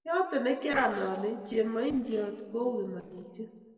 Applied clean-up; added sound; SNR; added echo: neural separator model SepFormer DNS4.